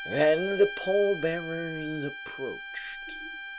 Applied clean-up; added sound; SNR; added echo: none; Bowed string instrument; 10 dB; none.